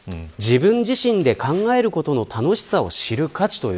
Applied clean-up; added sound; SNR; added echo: none; none; none; none.